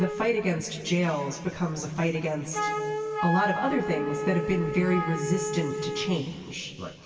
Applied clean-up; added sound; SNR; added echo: none; Wind instrument, woodwind instrument; 5 dB; reverberation time 2.4 s.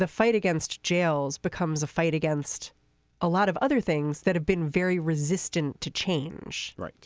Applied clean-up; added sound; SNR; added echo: none; none; none; none.